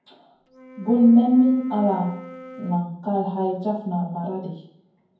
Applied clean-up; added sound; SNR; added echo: none; Wind instrument, woodwind instrument; 20 dB; reverberation time 0.9 s.